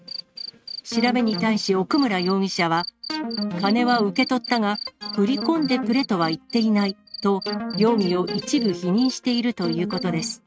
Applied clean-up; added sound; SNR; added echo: neural mask model RNNoise.